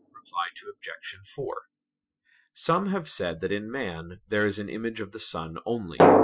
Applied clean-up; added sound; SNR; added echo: classical method Wiener filter.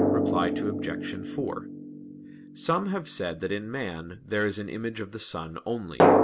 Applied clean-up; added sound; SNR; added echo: none; Drum; -4 dB; none.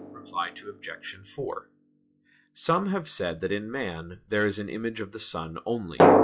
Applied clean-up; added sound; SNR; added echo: classical method log-MMSE.